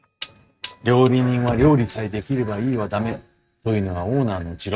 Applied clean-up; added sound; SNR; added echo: neural mask model RNNoise.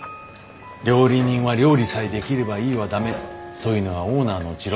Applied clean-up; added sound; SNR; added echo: none; none; none; none.